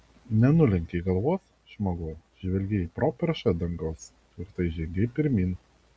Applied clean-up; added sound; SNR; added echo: none; none; none; none.